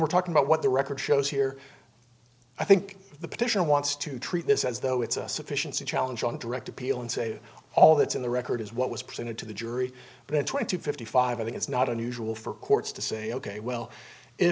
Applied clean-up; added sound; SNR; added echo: none; none; none; none.